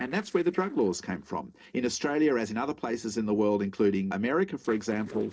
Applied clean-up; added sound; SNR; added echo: neural separator model SepFormer DNS4.